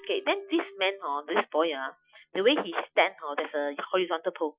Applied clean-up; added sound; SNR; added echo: classical method Wiener filter.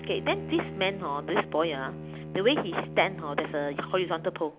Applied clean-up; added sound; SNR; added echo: none; Bowed string instrument; 11 dB; none.